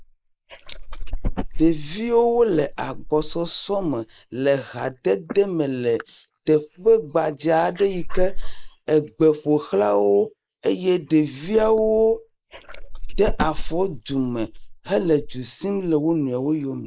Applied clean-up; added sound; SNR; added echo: neural mask model Resemble Enhance denoiser.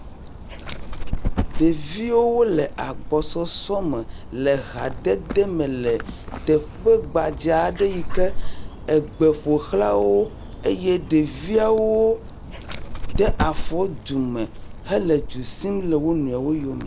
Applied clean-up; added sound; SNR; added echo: none; Dog; 5 dB; none.